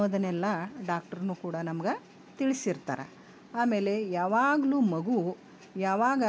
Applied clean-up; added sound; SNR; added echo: none; none; none; none.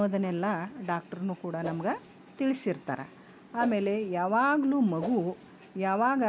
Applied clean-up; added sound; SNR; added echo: none; Whoosh, swoosh, swish; 12 dB; none.